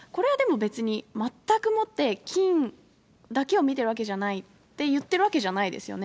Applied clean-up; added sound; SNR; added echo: none; none; none; none.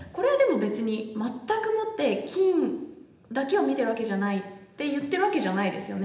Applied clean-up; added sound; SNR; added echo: none; none; none; reverberation time 0.8 s.